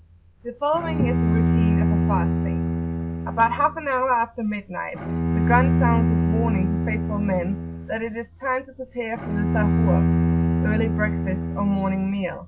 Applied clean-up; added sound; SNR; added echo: none; Bowed string instrument; -3 dB; none.